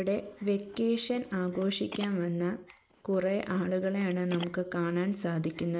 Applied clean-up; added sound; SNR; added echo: none; Telephone; 18 dB; none.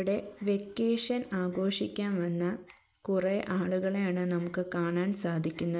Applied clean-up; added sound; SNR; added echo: none; none; none; none.